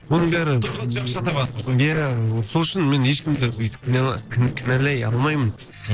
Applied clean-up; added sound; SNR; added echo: neural separator model SepFormer DNS4.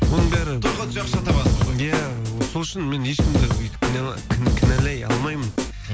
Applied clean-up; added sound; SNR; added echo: none; Snare drum / Drum kit; -3 dB; none.